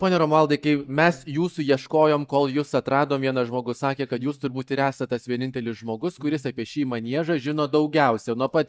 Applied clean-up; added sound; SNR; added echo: neural mask model DeepFilterNet 3.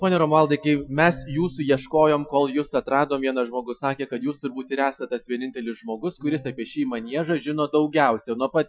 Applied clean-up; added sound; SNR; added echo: classical method Wiener filter.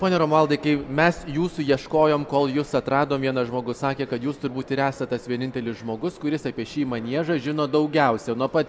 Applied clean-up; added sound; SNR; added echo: none; none; none; none.